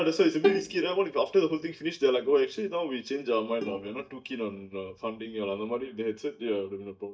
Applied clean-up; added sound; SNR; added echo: neural mask model DeepFilterNet 3.